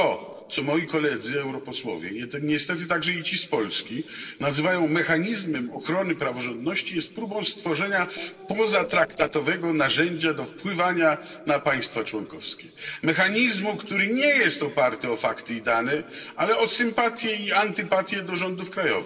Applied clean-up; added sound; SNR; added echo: neural separator model SepFormer DNS4.